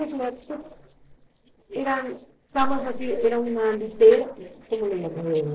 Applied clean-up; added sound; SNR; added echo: neural separator model SepFormer DNS4.